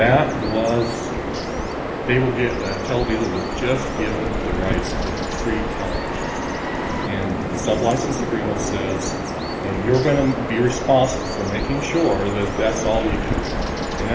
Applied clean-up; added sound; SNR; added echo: none; Bird vocalization, bird call, bird song; 1 dB; reverberation time 1.0 s.